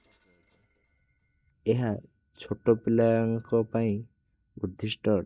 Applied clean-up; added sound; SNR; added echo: neural mask model DeepFilterNet 3.